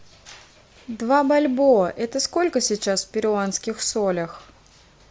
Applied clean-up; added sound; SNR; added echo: none; none; none; none.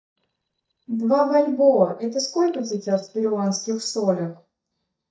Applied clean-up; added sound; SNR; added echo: neural mask model DeepFilterNet 3.